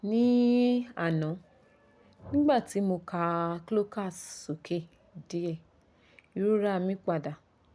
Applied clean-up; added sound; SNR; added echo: none; none; none; none.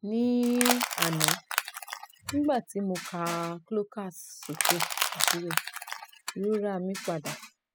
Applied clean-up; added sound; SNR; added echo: classical method spectral subtraction.